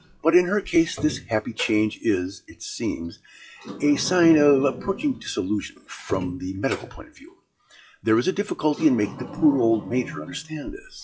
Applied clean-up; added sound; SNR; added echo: classical method WPE with log-MMSE.